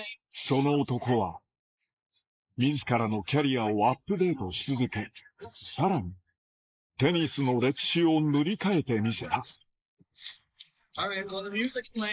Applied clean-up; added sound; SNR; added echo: neural mask model Resemble Enhance denoiser.